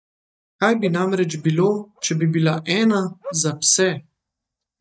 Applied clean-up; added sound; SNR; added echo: neural mask model DeepFilterNet 3.